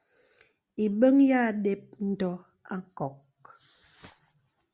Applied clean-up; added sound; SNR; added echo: none; none; none; none.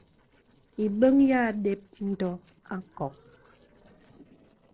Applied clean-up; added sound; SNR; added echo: neural separator model SepFormer DNS4.